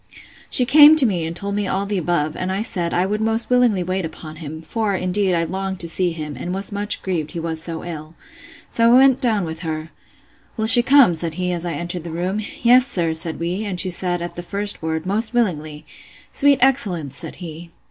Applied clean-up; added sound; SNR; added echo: none; none; none; none.